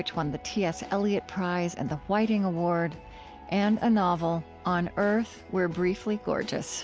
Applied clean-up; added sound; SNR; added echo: none; none; none; none.